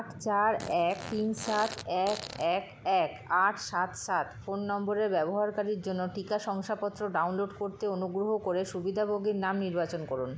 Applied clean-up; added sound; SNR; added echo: none; Fart; 12 dB; none.